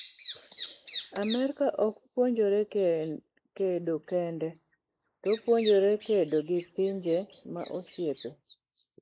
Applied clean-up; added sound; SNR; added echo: neural mask model Resemble Enhance denoiser.